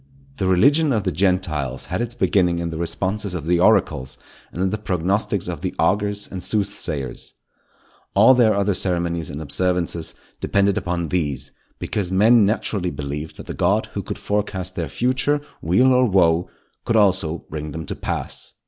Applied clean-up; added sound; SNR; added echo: none; Whoosh, swoosh, swish; 19 dB; none.